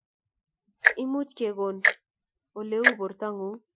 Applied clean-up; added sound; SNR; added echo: classical method Wiener filter.